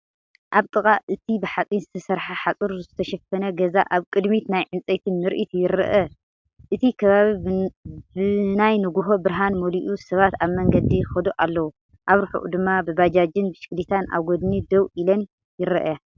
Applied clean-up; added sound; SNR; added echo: none; none; none; none.